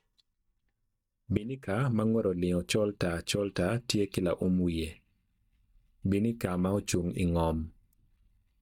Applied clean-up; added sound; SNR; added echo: neural mask model DeepFilterNet 3.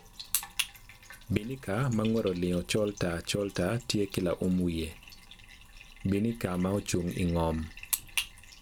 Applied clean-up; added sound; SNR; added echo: none; Bathtub (filling or washing); 18 dB; none.